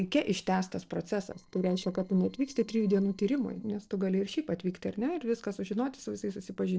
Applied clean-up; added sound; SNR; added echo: neural separator model SepFormer DNS4.